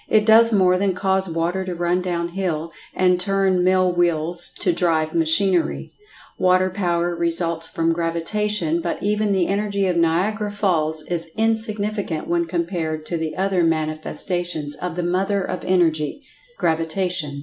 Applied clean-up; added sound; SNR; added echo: none; none; none; none.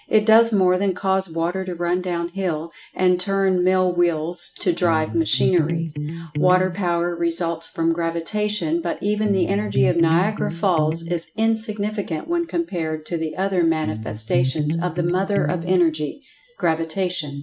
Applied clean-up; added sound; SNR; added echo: neural mask model RNNoise.